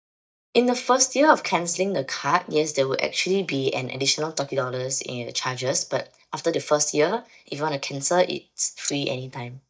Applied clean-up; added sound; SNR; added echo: neural mask model DeepFilterNet 3.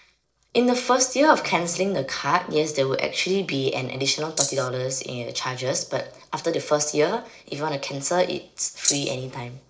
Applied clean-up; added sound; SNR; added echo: neural separator model SepFormer DNS4.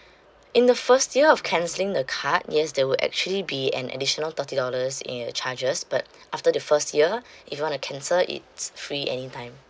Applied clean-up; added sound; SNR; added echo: none; none; none; none.